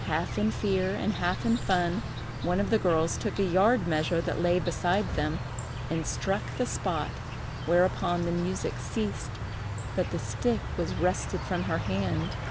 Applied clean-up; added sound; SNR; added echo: none; Insect; 5 dB; none.